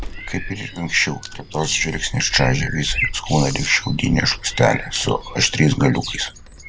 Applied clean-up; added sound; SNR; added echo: none; Bird + Sliding door; 9 dB; none.